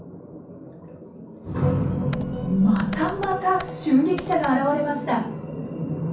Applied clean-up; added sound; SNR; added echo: none; Computer keyboard; 16 dB; reverberation time 0.6 s.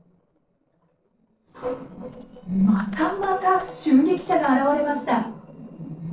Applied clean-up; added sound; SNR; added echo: neural separator model SepFormer DNS4.